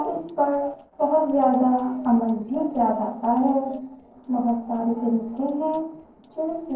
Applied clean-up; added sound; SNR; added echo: neural separator model SepFormer DNS4.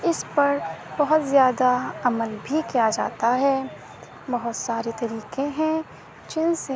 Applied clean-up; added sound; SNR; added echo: none; none; none; none.